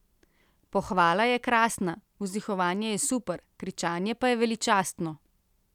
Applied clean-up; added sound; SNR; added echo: none; none; none; none.